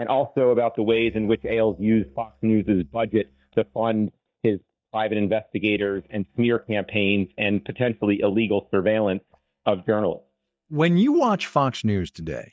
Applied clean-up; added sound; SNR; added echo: neural mask model DeepFilterNet 3.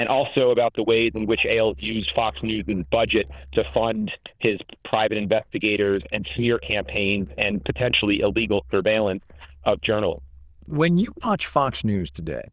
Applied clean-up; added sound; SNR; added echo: neural diffusion model UNIVERSE++.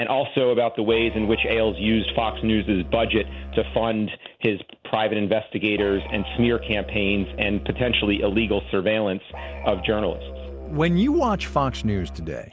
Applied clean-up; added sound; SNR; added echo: none; Musical instrument; 12 dB; none.